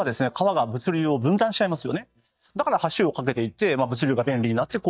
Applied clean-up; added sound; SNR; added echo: neural mask model DeepFilterNet 3.